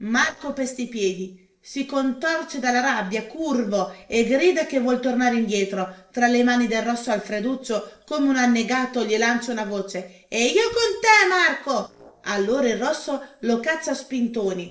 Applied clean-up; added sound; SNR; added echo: neural separator model SepFormer DNS4.